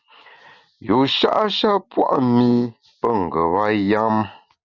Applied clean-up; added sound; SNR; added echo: none; none; none; none.